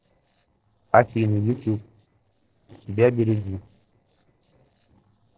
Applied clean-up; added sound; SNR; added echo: neural separator model SepFormer DNS4.